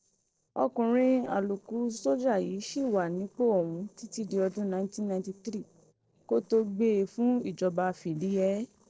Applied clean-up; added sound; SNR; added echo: neural separator model SepFormer DNS4.